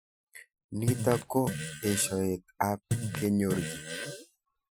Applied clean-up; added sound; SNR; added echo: classical method Wiener filter.